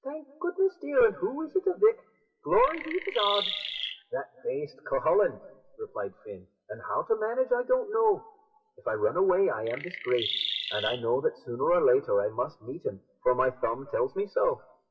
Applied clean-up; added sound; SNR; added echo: classical method WPE with log-MMSE.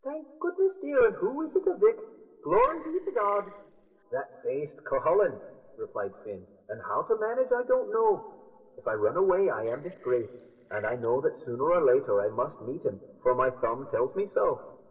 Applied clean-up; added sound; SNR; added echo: neural separator model SepFormer DNS4.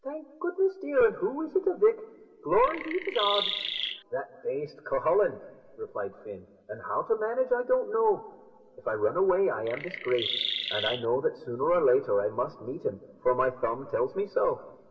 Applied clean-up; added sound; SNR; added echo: none; Chirp, tweet; 5 dB; reverberation time 2.8 s.